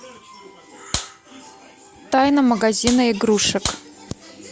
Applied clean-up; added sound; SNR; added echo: none; Clapping; 9 dB; none.